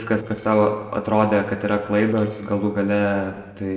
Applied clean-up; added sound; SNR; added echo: neural separator model SepFormer DNS4.